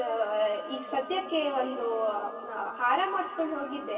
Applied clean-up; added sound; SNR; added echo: none; Alarm; 14 dB; reverberation time 2.5 s.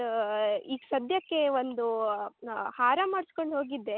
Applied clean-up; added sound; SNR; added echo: none; none; none; none.